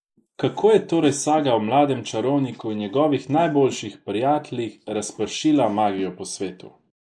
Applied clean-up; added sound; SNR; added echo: neural mask model Resemble Enhance denoiser.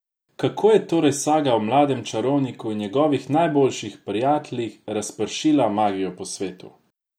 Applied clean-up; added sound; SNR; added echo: none; none; none; none.